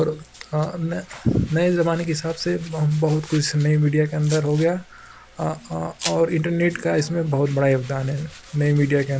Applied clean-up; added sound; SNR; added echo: none; Domestic sounds, home sounds; 19 dB; none.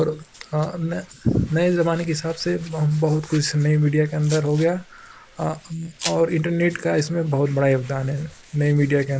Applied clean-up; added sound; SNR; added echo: neural mask model Resemble Enhance denoiser.